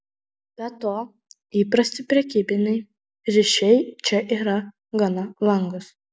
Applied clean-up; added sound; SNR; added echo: none; none; none; none.